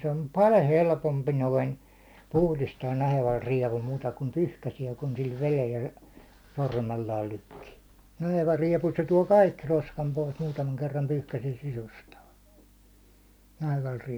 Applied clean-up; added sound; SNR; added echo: none; none; none; none.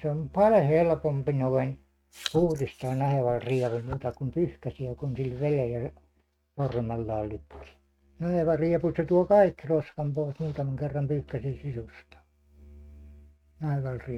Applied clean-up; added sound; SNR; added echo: neural mask model RNNoise.